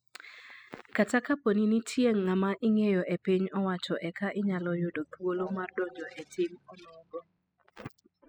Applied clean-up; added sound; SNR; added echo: classical method spectral subtraction.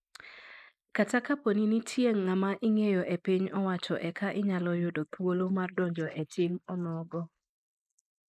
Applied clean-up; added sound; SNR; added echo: neural mask model Resemble Enhance denoiser.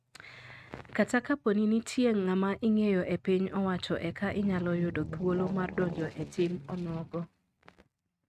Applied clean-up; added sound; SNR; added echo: neural mask model RNNoise.